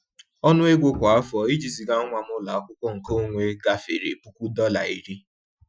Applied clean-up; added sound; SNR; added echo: classical method Wiener filter.